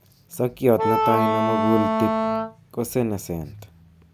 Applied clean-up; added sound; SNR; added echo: none; Wind instrument, woodwind instrument; -2 dB; none.